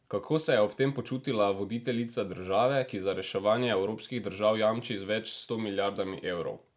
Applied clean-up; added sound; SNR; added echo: none; none; none; none.